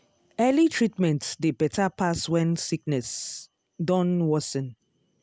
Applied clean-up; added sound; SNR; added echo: none; none; none; none.